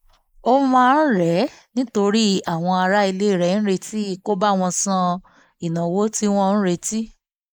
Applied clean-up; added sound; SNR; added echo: neural mask model Resemble Enhance denoiser.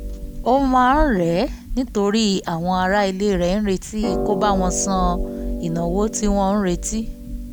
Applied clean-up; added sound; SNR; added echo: none; Harp; 7 dB; none.